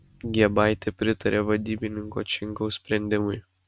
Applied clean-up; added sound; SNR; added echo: neural mask model RNNoise.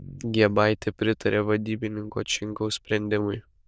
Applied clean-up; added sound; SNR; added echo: neural diffusion model UNIVERSE++.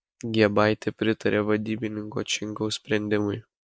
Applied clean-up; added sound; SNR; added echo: neural mask model Resemble Enhance denoiser.